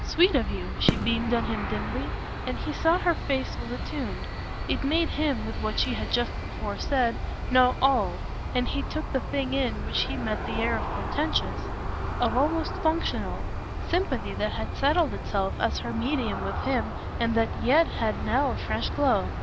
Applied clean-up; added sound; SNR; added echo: none; Fireworks + Aircraft; 3 dB; none.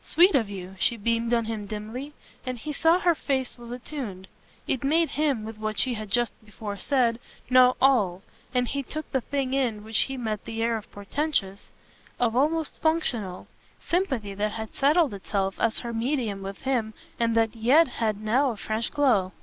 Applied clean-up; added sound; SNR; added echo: none; none; none; none.